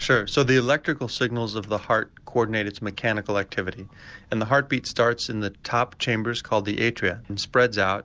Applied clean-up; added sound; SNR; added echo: none; none; none; none.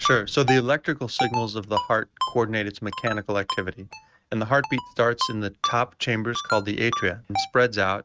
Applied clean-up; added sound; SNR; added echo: neural mask model RNNoise.